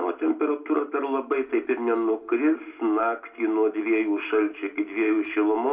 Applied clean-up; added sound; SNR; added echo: none; none; none; reverberation time 0.3 s.